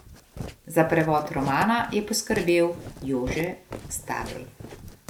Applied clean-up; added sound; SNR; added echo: none; Walk, footsteps; 12 dB; none.